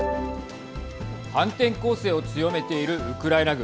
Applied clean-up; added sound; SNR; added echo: none; none; none; none.